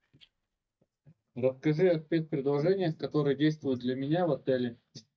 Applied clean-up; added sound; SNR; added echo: neural mask model DeepFilterNet 3.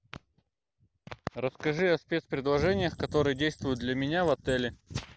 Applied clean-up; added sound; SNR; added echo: none; none; none; none.